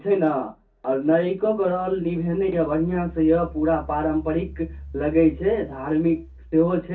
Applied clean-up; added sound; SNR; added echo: none; Engine; 18 dB; reverberation time 0.3 s.